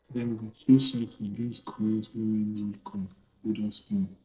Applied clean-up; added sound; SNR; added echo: neural separator model SepFormer DNS4.